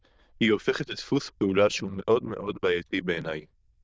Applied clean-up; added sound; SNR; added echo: neural diffusion model UNIVERSE++.